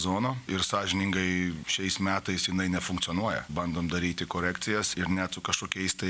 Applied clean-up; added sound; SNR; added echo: none; none; none; none.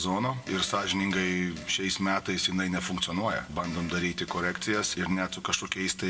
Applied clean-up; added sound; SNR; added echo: none; Fart; 17 dB; reverberation time 1.1 s.